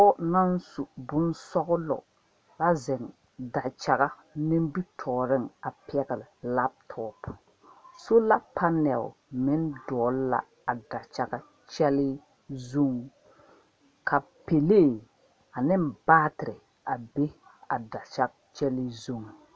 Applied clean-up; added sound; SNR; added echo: none; none; none; none.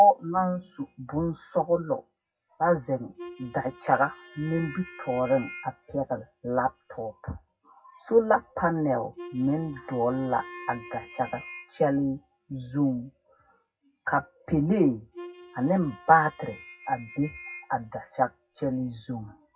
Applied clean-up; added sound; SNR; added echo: classical method WPE with log-MMSE.